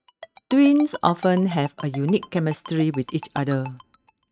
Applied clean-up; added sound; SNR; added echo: neural mask model RNNoise.